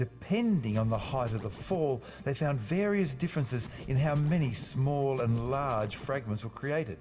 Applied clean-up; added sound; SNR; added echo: none; Scratching (performance technique); 14 dB; reverberation time 0.9 s.